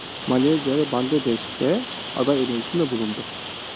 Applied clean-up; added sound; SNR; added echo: none; Rain; 10 dB; none.